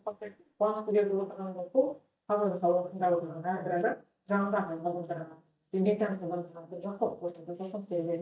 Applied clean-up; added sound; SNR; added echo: neural mask model DeepFilterNet 3.